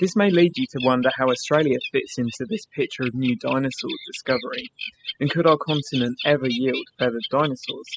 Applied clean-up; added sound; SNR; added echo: classical method spectral subtraction.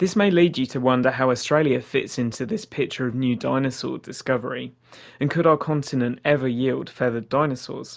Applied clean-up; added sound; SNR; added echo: none; none; none; none.